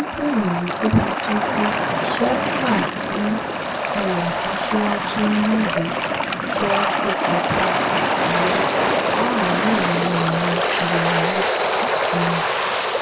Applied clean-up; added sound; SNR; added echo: none; Waves, surf; -4 dB; reverberation time 0.1 s.